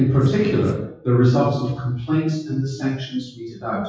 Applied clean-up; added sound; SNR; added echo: classical method WPE with log-MMSE.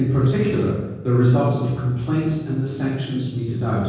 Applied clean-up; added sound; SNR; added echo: none; Whoosh, swoosh, swish; 14 dB; reverberation time 1.3 s.